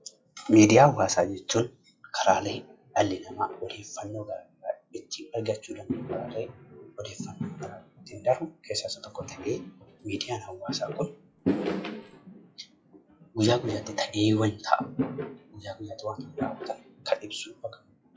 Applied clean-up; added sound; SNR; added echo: classical method WPE with log-MMSE.